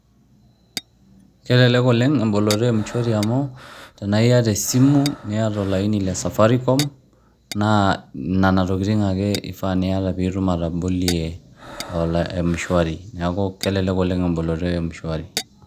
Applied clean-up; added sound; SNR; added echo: none; Tap / Glass + Breathing; 17 dB; none.